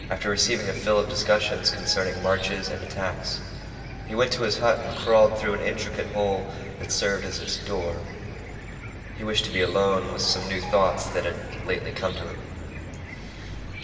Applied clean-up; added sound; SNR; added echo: none; Cricket / Chicken, rooster; 10 dB; reverberation time 2.7 s.